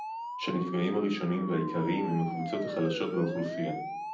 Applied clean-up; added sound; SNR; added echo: none; Siren; 7 dB; reverberation time 0.6 s.